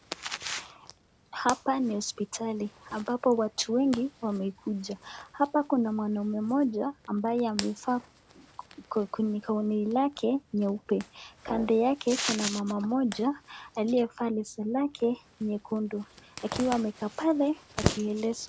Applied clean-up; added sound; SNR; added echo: none; Brass instrument + Zipper (clothing); 14 dB; none.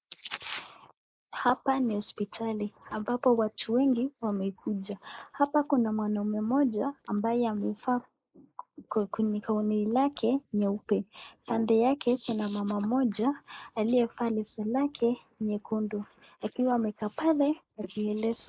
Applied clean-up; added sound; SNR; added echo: neural mask model Resemble Enhance denoiser.